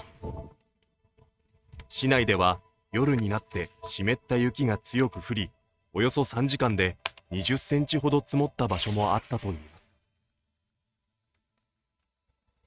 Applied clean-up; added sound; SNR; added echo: neural mask model RNNoise.